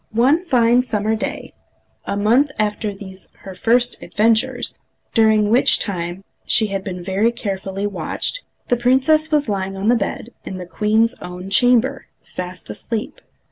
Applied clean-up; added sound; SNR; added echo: none; none; none; none.